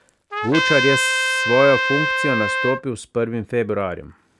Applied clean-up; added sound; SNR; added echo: none; Trumpet; 0 dB; none.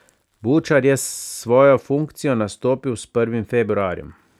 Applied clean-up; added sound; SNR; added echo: none; none; none; none.